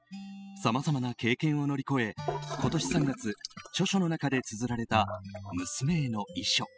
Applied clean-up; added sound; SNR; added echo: classical method spectral subtraction.